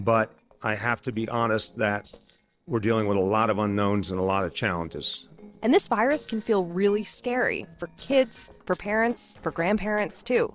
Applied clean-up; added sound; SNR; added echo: neural separator model SepFormer DNS4.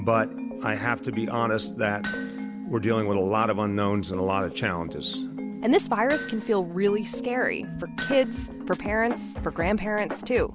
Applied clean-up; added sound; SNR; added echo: none; Hammer; 15 dB; none.